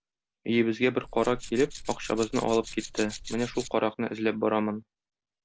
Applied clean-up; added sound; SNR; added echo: none; Tools; 12 dB; none.